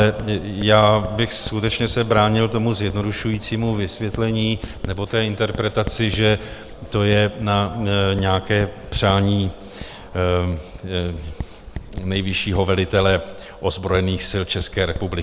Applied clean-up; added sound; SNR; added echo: none; Writing; 14 dB; none.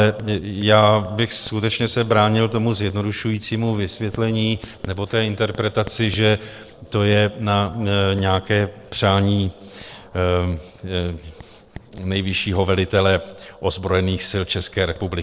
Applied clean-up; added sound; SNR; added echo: neural separator model SepFormer DNS4.